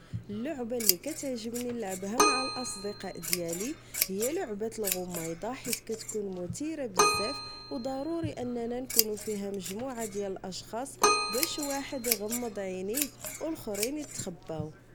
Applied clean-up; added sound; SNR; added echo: none; Scissors + Keyboard (musical); -1 dB; none.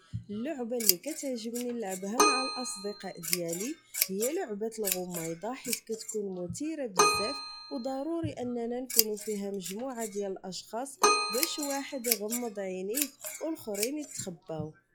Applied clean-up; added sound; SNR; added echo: classical method log-MMSE.